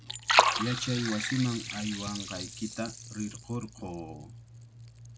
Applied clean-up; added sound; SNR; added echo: none; Liquid; -3 dB; none.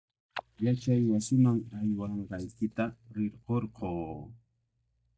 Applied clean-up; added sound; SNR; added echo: neural mask model DeepFilterNet 3.